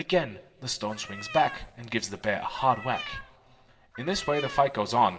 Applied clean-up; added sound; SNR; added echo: none; Cat; 12 dB; reverberation time 2.0 s.